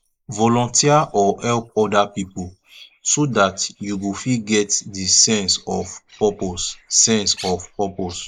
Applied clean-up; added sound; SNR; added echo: neural mask model Resemble Enhance denoiser.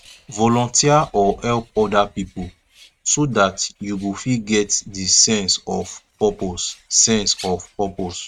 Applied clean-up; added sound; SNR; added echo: neural mask model RNNoise.